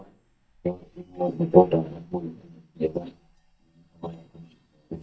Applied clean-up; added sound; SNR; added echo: neural mask model DeepFilterNet 3.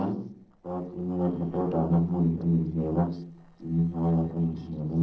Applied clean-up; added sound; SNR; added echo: neural separator model SepFormer DNS4.